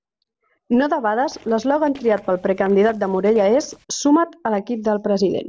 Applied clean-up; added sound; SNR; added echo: neural separator model SepFormer DNS4.